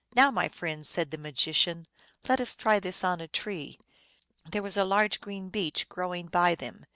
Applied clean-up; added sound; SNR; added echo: none; none; none; none.